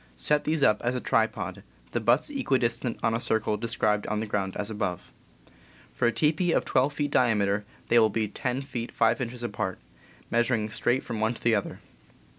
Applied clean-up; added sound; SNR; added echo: none; none; none; none.